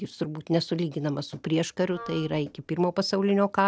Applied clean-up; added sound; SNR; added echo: none; Wind instrument, woodwind instrument; 18 dB; none.